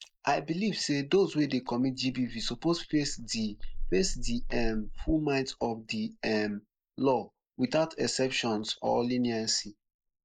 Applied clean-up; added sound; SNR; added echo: neural mask model Resemble Enhance denoiser.